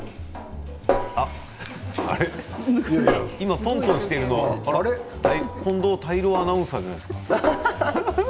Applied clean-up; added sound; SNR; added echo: none; Snare drum; 6 dB; none.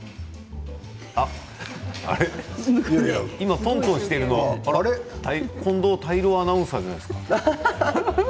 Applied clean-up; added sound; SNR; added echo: none; none; none; none.